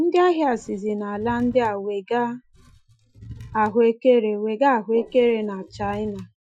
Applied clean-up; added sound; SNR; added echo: classical method Wiener filter.